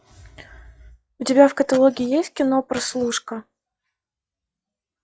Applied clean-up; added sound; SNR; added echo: classical method log-MMSE.